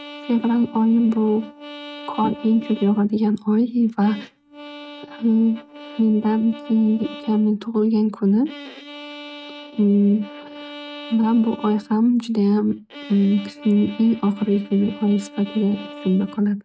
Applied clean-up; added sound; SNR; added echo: neural mask model RNNoise.